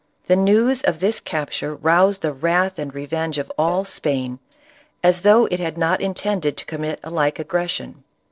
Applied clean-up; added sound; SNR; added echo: neural separator model SepFormer DNS4.